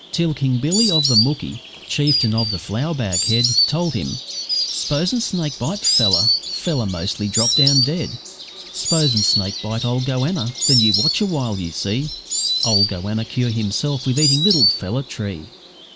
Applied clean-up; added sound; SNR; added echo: none; Insect; 1 dB; none.